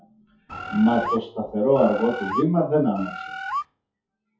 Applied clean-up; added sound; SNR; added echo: classical method WPE with log-MMSE.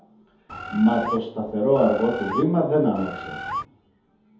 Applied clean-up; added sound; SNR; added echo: none; Bird; 8 dB; reverberation time 0.6 s.